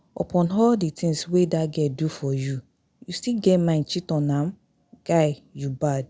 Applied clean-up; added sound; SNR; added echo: none; none; none; none.